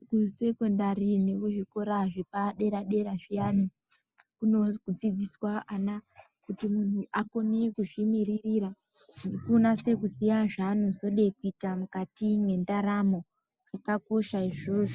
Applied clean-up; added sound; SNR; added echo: none; none; none; none.